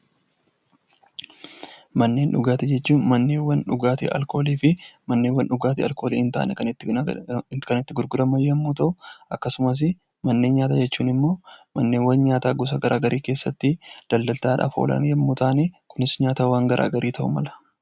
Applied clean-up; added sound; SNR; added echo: none; none; none; none.